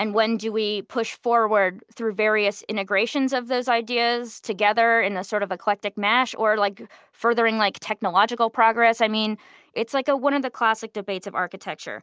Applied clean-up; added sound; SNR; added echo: none; none; none; none.